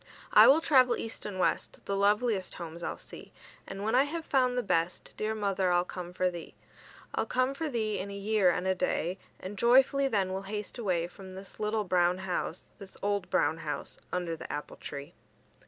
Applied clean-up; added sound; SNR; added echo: none; none; none; none.